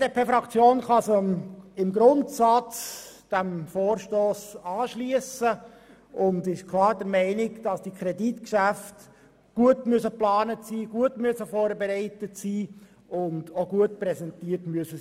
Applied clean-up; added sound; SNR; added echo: none; none; none; none.